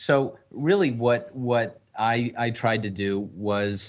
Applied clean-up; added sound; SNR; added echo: none; none; none; none.